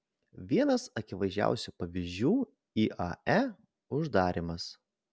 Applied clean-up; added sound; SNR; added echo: none; none; none; none.